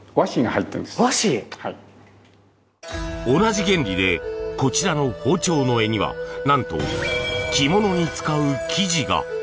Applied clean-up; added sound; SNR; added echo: none; none; none; none.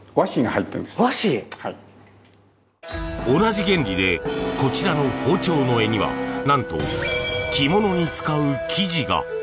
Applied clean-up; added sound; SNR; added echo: none; Brass instrument; 11 dB; none.